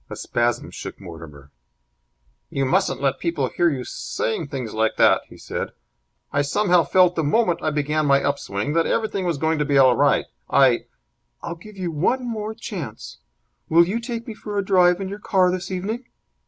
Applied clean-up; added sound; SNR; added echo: none; none; none; none.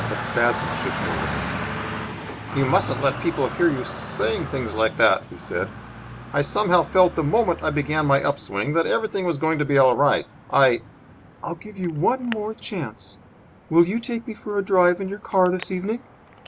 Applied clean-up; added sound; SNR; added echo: none; Traffic noise, roadway noise; 10 dB; none.